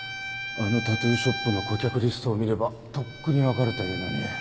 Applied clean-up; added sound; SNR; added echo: none; Bowed string instrument; 9 dB; none.